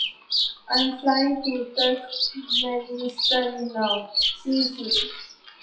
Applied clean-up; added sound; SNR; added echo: classical method WPE with log-MMSE.